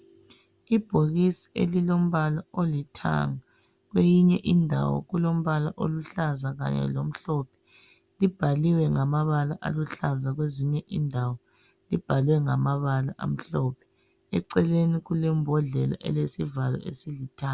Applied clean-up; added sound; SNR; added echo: none; none; none; none.